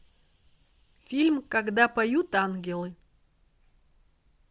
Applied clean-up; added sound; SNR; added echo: none; none; none; none.